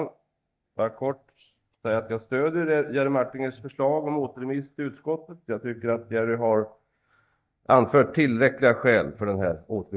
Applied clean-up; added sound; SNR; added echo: neural mask model DeepFilterNet 3.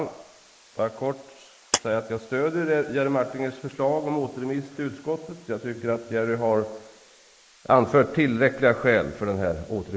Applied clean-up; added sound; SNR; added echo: neural mask model Resemble Enhance denoiser.